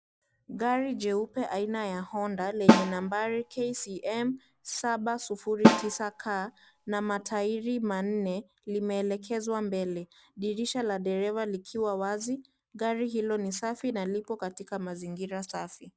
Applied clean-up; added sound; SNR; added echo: none; Snare drum; -4 dB; none.